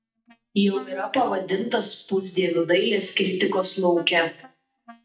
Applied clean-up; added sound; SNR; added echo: neural mask model DeepFilterNet 3.